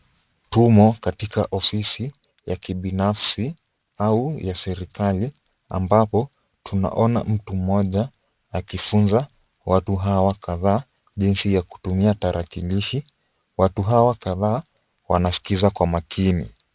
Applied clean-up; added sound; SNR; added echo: none; none; none; none.